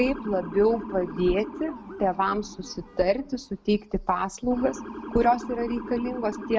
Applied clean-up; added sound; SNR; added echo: none; Motor vehicle (road) / Siren; 12 dB; none.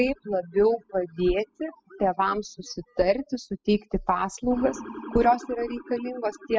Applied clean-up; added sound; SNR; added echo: classical method spectral subtraction.